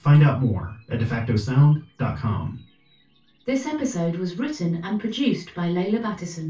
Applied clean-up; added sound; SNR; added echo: none; none; none; reverberation time 0.2 s.